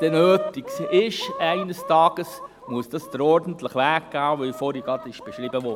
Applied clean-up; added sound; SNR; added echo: none; Chicken, rooster; 12 dB; none.